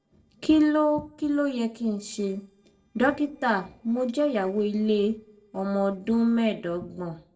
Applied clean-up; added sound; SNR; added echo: neural separator model SepFormer DNS4.